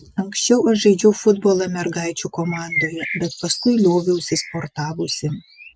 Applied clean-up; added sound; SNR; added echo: none; Bird; 12 dB; none.